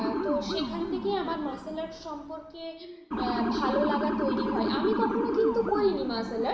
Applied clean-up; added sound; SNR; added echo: none; Motor vehicle (road) / Siren; 1 dB; reverberation time 1.0 s.